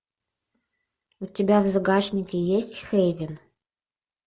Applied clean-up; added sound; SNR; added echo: none; none; none; none.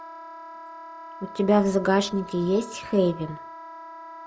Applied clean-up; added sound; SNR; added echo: none; Wind instrument, woodwind instrument; 15 dB; none.